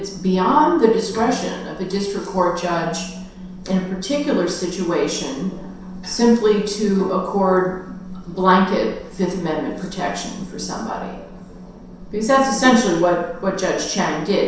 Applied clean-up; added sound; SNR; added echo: none; none; none; reverberation time 0.7 s.